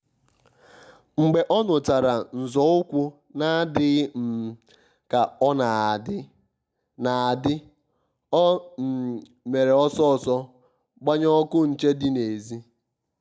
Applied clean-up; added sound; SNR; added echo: none; none; none; none.